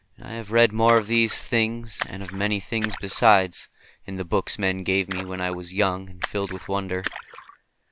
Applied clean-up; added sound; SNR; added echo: none; Splash, splatter; 15 dB; none.